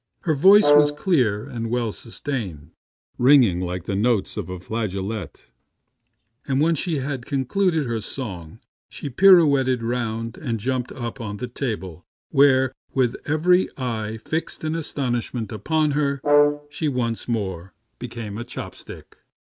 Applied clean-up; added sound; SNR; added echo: neural mask model RNNoise.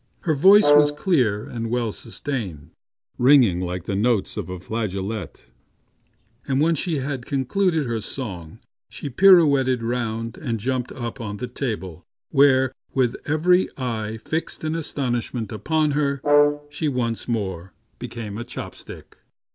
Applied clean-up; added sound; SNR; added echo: none; Brass instrument; 1 dB; none.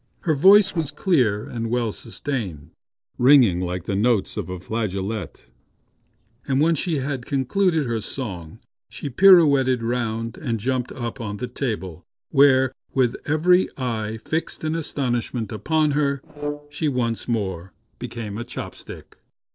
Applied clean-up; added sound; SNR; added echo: neural separator model SepFormer DNS4.